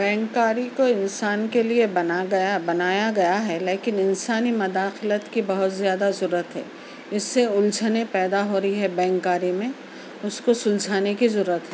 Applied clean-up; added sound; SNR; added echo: none; none; none; none.